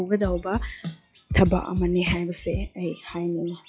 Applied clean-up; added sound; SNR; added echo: classical method log-MMSE.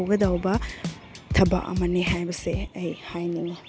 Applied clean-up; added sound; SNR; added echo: none; Drum / Drum kit; 6 dB; none.